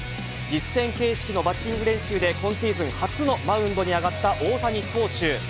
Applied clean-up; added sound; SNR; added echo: none; none; none; none.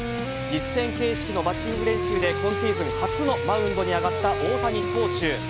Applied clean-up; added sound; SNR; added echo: none; Wind instrument, woodwind instrument; 3 dB; none.